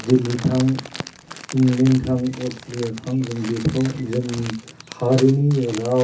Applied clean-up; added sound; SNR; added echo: none; Crumpling, crinkling; 16 dB; reverberation time 0.3 s.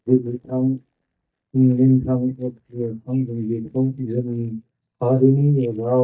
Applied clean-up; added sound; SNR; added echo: neural mask model DeepFilterNet 3.